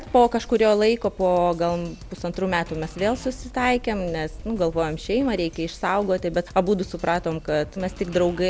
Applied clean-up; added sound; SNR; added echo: none; Drum kit; 16 dB; none.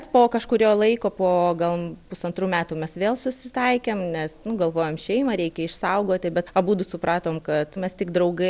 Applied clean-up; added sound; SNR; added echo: none; none; none; none.